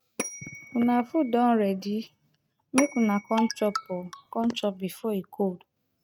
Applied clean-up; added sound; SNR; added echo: neural mask model RNNoise.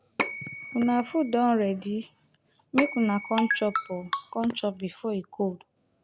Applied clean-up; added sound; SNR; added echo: none; Bell / Telephone; 6 dB; none.